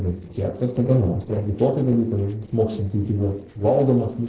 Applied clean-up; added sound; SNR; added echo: neural separator model SepFormer DNS4.